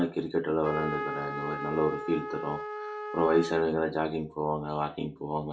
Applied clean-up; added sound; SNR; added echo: none; Trumpet; 6 dB; reverberation time 0.2 s.